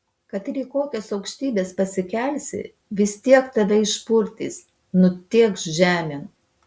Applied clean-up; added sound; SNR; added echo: none; none; none; none.